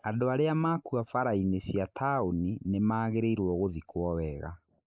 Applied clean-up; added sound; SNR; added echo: neural mask model Resemble Enhance denoiser.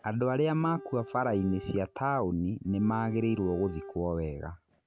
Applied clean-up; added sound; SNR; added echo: none; Bowed string instrument; 17 dB; none.